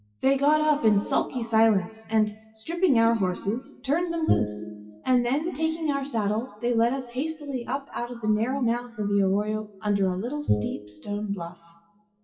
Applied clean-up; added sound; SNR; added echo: classical method WPE with log-MMSE.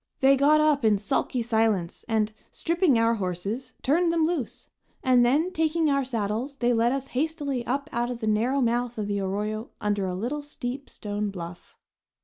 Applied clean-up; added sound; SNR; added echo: none; none; none; none.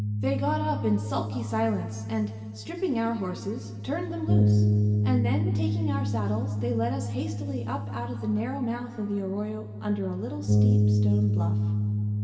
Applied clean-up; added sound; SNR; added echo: none; Bass guitar; -4 dB; reverberation time 2.3 s.